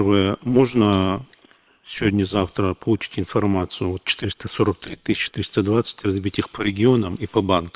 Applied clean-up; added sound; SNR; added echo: neural separator model SepFormer WHAM!.